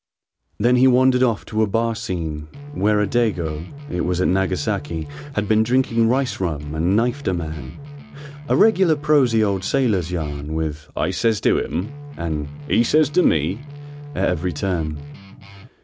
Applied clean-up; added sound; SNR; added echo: none; Guitar; 14 dB; none.